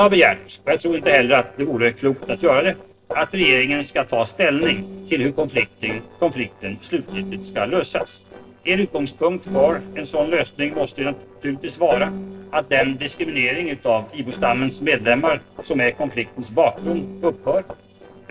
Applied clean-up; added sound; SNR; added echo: neural separator model SepFormer DNS4.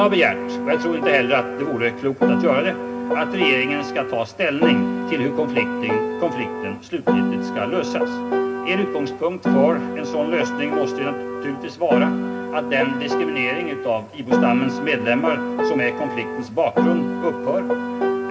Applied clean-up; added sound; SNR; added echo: none; Piano; 0 dB; reverberation time 0.4 s.